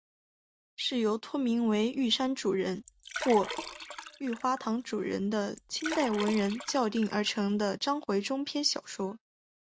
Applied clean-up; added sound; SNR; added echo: none; Liquid; 11 dB; none.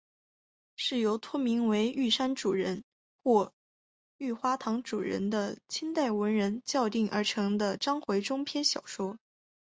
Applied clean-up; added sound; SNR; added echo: none; none; none; none.